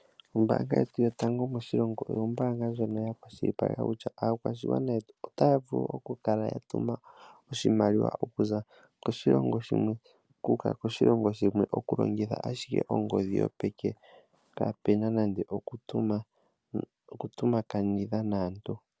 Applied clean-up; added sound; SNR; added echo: none; none; none; none.